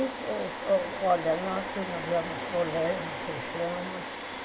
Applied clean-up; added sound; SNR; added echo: none; Domestic sounds, home sounds; 5 dB; reverberation time 2.7 s.